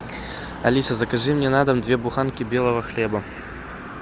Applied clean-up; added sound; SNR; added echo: none; none; none; none.